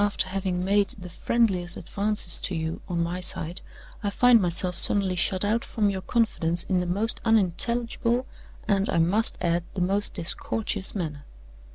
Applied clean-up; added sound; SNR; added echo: none; none; none; none.